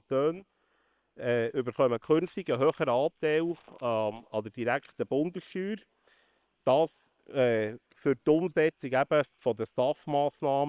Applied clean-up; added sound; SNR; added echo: neural separator model SepFormer WHAM!.